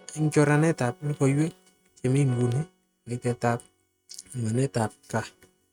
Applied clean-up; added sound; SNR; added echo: neural mask model RNNoise.